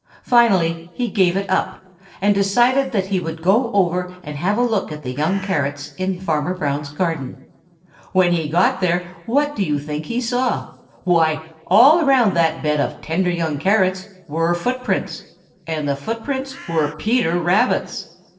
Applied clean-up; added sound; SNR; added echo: neural separator model SepFormer DNS4.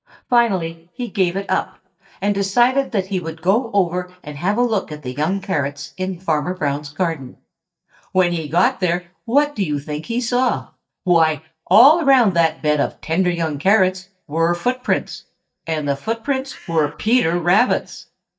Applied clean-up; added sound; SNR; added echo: neural mask model DeepFilterNet 3.